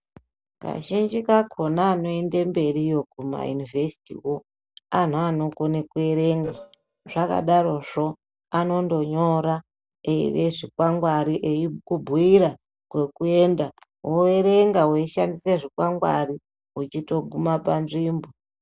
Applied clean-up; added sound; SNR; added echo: neural separator model SepFormer DNS4.